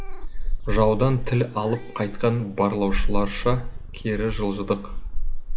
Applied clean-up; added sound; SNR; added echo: none; Meow / Purr; 0 dB; none.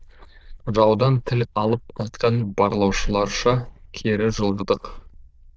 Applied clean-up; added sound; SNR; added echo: neural diffusion model UNIVERSE++.